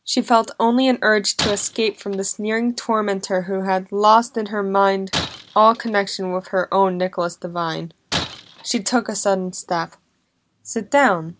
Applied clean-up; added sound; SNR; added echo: none; Shatter; 13 dB; none.